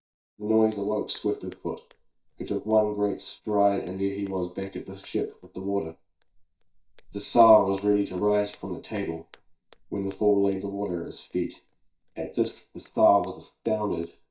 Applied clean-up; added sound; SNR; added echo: neural mask model DeepFilterNet 3.